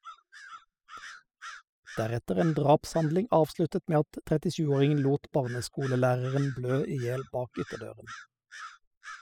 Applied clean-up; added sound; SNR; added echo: classical method spectral subtraction.